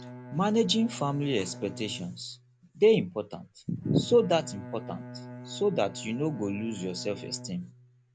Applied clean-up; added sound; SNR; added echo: none; Bowed string instrument; 15 dB; none.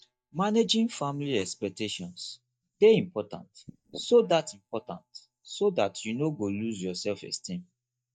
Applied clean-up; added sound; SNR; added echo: neural mask model DeepFilterNet 3.